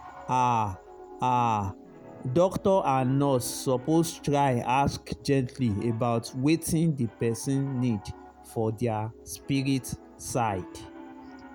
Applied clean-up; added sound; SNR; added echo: none; Piano; 19 dB; none.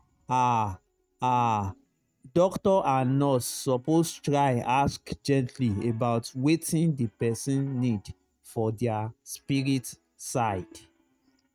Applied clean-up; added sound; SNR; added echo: neural mask model RNNoise.